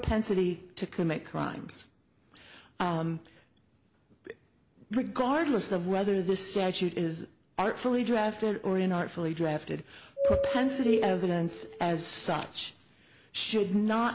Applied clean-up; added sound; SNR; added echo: none; Doorbell; 1 dB; none.